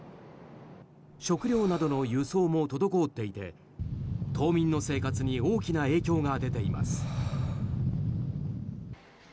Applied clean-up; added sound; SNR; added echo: none; Breathing; 19 dB; none.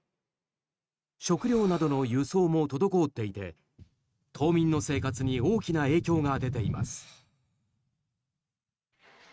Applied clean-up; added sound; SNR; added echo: neural mask model RNNoise.